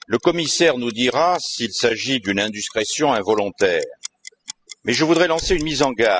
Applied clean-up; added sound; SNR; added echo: classical method spectral subtraction.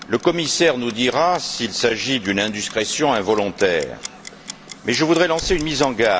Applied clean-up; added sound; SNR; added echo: none; Clock + Growling / Hiss; 17 dB; none.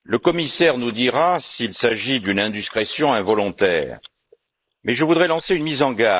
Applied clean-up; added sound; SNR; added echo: neural mask model Resemble Enhance denoiser.